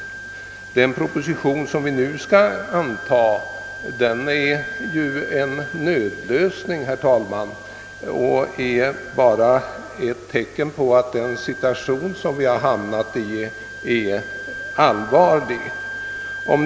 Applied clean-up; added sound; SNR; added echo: none; Wind instrument, woodwind instrument; 13 dB; none.